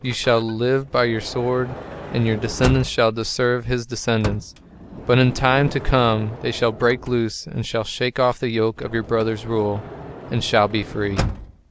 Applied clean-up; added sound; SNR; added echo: none; Sliding door / Motor vehicle (road); 12 dB; none.